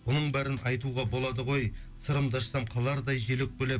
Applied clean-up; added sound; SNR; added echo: none; none; none; none.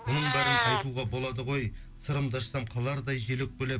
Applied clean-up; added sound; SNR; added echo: none; Meow; 3 dB; none.